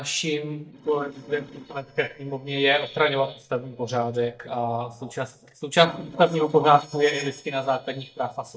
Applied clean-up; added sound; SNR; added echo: neural mask model DeepFilterNet 3.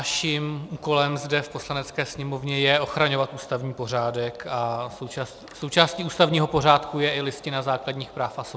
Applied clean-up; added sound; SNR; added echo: none; none; none; none.